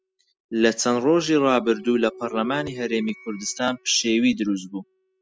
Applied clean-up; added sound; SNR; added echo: classical method spectral subtraction.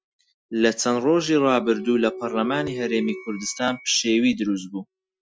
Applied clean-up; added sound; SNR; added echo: classical method Wiener filter.